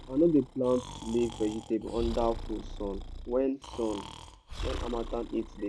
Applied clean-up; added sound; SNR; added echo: none; Breathing; 9 dB; none.